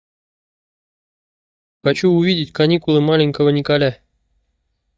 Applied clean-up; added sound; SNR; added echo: neural mask model DeepFilterNet 3.